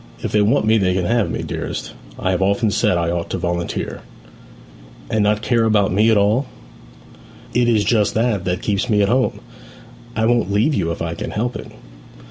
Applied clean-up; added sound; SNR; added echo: none; none; none; none.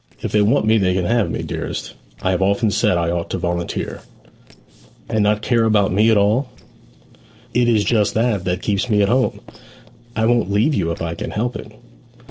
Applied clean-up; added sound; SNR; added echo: neural separator model SepFormer DNS4.